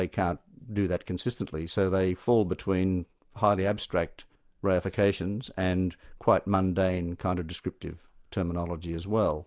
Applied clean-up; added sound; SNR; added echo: none; none; none; none.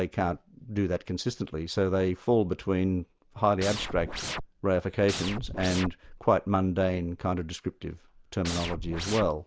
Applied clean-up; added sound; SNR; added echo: none; Scratching (performance technique); 6 dB; none.